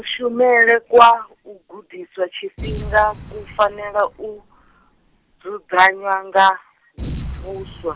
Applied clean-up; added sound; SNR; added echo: none; Boom; 16 dB; none.